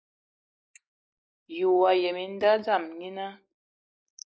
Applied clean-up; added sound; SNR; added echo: neural mask model Resemble Enhance denoiser.